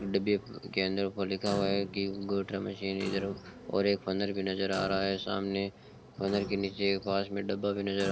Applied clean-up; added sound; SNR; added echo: none; Clock; 14 dB; none.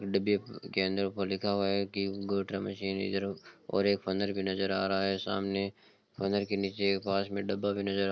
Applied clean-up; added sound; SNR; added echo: none; none; none; none.